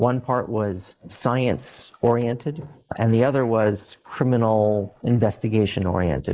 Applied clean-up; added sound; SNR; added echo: neural mask model Resemble Enhance denoiser.